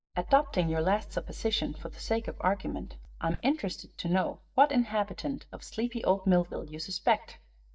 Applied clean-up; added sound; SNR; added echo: neural mask model DeepFilterNet 3.